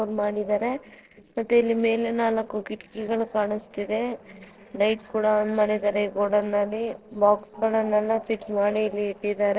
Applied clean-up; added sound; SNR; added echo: neural separator model SepFormer DNS4.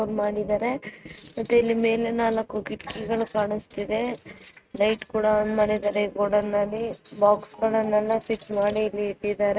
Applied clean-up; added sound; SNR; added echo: neural mask model RNNoise.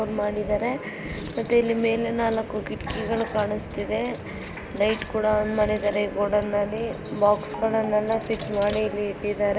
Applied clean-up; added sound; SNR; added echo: none; Cutlery, silverware + Marimba, xylophone; 15 dB; none.